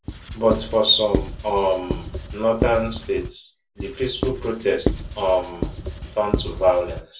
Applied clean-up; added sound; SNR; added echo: none; Writing; 6 dB; reverberation time 0.2 s.